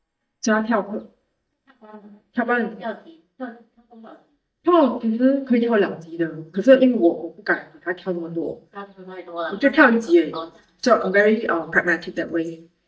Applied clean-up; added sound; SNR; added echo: neural mask model DeepFilterNet 3.